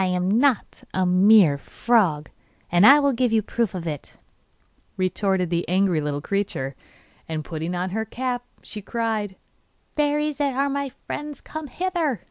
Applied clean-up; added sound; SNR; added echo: none; none; none; none.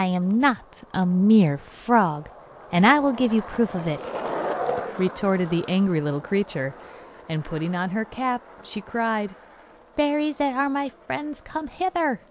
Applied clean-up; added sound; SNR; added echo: none; Skateboard; 13 dB; none.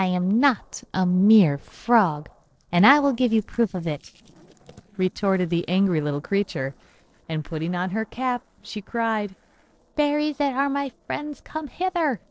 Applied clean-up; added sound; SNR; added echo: neural separator model SepFormer DNS4.